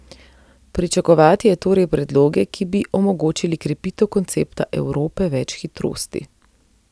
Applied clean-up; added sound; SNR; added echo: none; none; none; none.